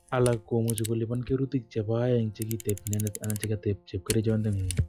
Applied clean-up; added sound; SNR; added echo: classical method log-MMSE.